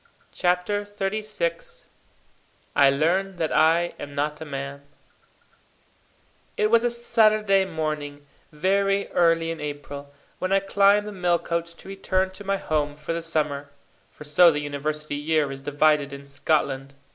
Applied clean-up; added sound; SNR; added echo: none; none; none; none.